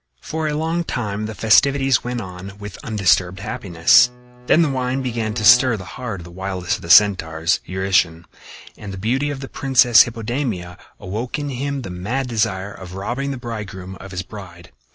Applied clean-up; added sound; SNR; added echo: none; Bowed string instrument; 18 dB; none.